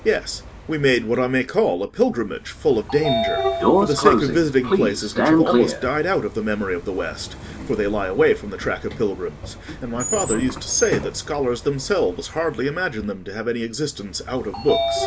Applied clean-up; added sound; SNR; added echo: none; Sliding door / Train; 3 dB; none.